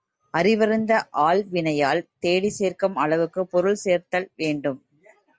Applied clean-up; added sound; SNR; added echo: none; none; none; none.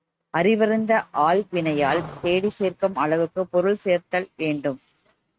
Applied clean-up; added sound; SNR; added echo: neural mask model RNNoise.